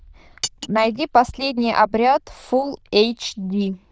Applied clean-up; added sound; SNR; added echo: neural diffusion model UNIVERSE++.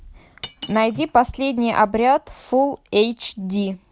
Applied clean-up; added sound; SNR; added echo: none; Cutlery, silverware; 15 dB; none.